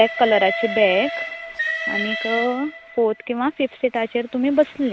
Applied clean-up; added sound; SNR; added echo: none; Train; 7 dB; none.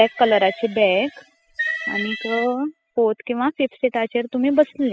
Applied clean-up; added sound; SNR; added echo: classical method spectral subtraction.